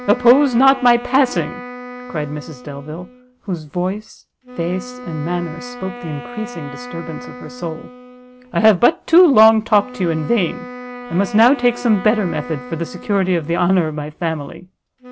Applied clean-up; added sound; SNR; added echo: none; Wind instrument, woodwind instrument; 15 dB; none.